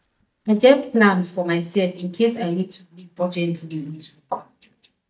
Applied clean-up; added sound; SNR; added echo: neural mask model DeepFilterNet 3.